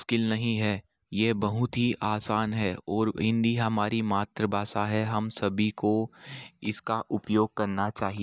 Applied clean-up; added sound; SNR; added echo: none; none; none; none.